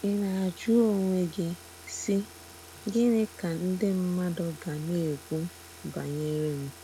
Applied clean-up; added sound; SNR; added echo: none; Car; 19 dB; none.